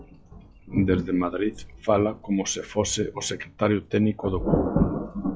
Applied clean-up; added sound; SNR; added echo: classical method log-MMSE.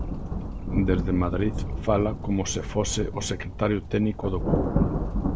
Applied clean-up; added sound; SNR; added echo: none; Thunder; 1 dB; none.